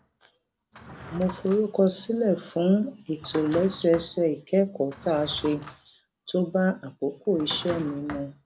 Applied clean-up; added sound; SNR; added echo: none; Drawer open or close; 17 dB; none.